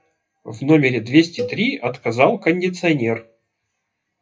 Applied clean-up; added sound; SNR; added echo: classical method WPE with log-MMSE.